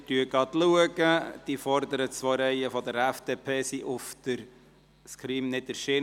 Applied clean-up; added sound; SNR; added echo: none; none; none; none.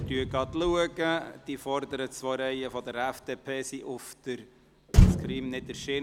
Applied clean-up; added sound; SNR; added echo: none; Motor vehicle (road); -2 dB; none.